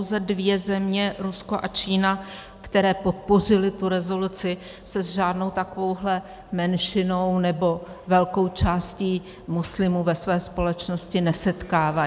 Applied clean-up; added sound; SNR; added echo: none; none; none; none.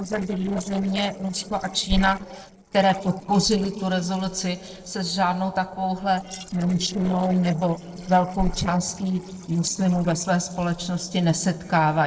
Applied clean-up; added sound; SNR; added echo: neural separator model SepFormer DNS4.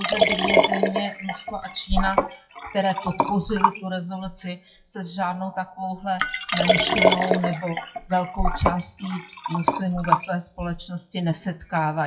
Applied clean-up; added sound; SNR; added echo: classical method WPE with log-MMSE.